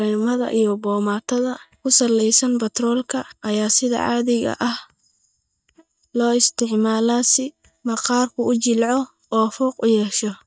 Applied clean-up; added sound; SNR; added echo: neural mask model DeepFilterNet 3.